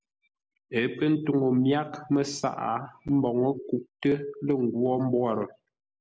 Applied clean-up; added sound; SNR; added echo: none; none; none; none.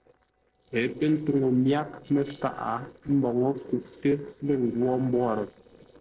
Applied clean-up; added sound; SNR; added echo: neural separator model SepFormer DNS4.